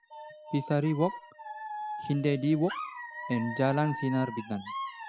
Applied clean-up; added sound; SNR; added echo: classical method spectral subtraction.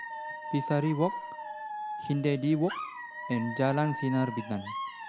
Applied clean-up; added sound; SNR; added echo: none; Alarm / Dog; 8 dB; none.